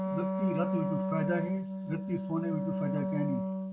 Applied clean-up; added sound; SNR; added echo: none; Wind instrument, woodwind instrument; -2 dB; none.